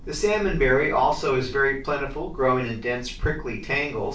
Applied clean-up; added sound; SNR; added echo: none; Thunder / Rain; 11 dB; reverberation time 0.3 s.